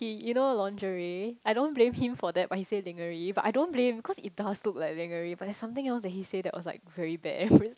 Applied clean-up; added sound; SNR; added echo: none; none; none; none.